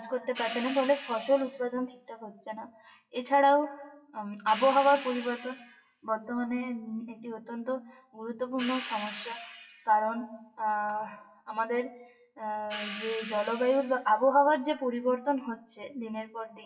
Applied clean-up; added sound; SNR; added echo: classical method WPE with log-MMSE.